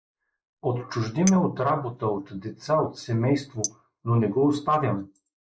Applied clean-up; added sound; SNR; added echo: neural mask model Resemble Enhance denoiser.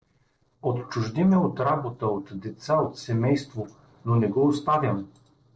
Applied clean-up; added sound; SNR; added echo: neural separator model SepFormer DNS4.